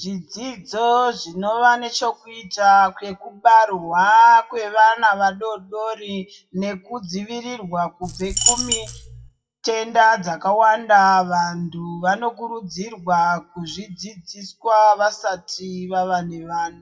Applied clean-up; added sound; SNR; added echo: classical method WPE with log-MMSE.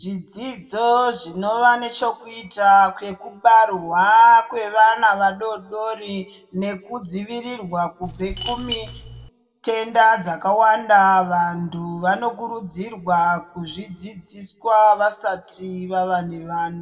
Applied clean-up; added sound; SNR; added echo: none; Coin (dropping); 3 dB; reverberation time 0.8 s.